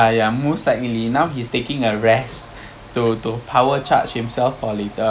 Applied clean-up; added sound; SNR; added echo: none; none; none; none.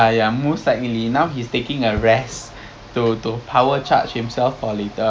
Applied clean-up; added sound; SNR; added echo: none; Bass drum; 18 dB; none.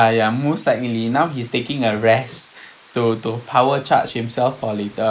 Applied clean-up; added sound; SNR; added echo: neural mask model Resemble Enhance denoiser.